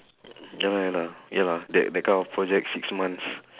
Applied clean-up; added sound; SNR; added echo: none; none; none; none.